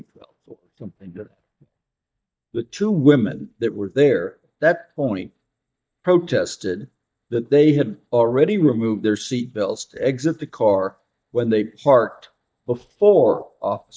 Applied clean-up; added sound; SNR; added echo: neural mask model DeepFilterNet 3.